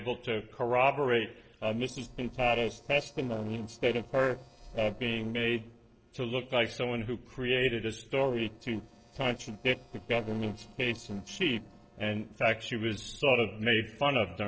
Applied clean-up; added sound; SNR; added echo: neural separator model SepFormer DNS4.